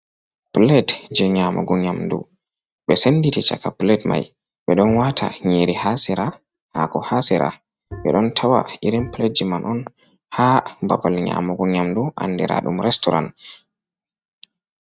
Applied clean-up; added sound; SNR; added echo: neural mask model RNNoise.